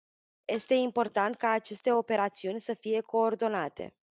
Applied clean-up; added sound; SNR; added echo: neural mask model DeepFilterNet 3.